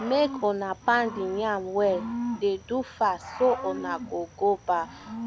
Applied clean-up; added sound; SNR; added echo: none; Cricket / Growling; 10 dB; none.